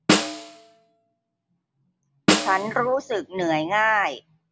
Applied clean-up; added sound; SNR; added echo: none; Snare drum; 1 dB; none.